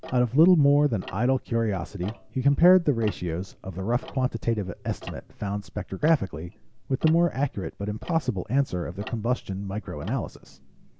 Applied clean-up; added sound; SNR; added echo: none; Tick-tock; 19 dB; none.